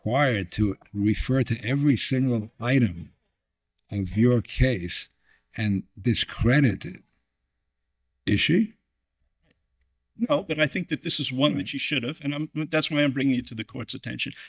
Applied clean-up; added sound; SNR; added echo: neural mask model DeepFilterNet 3.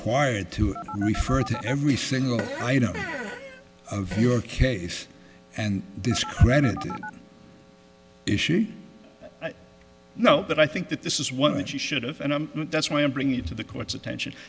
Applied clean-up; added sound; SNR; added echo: none; Telephone + Fart; 11 dB; none.